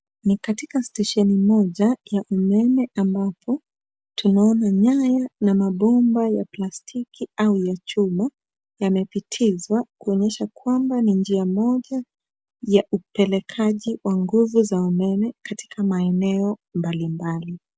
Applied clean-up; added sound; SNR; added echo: none; none; none; none.